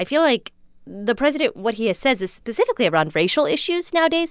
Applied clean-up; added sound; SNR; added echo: none; none; none; none.